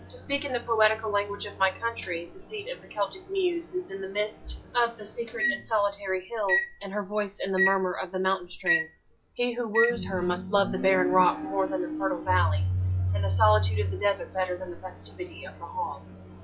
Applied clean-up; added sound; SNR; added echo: classical method log-MMSE.